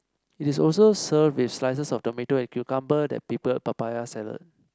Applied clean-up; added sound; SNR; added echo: none; none; none; none.